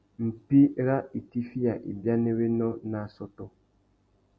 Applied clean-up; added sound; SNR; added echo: none; none; none; none.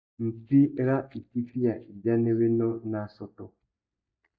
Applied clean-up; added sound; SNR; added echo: neural mask model DeepFilterNet 3.